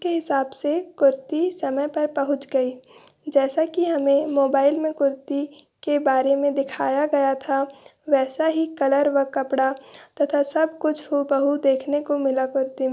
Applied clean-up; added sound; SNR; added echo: none; none; none; none.